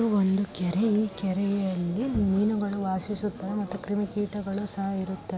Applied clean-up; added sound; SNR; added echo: none; Sliding door; 17 dB; none.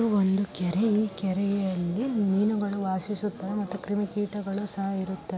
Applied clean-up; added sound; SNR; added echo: none; none; none; none.